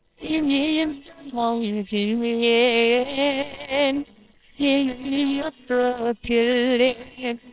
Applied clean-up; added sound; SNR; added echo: neural separator model SepFormer WHAMR!.